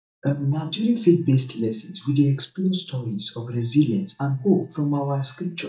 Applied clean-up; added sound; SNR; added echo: neural mask model DeepFilterNet 3.